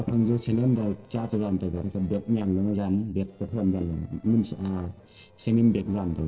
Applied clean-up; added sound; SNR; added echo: neural separator model SepFormer DNS4.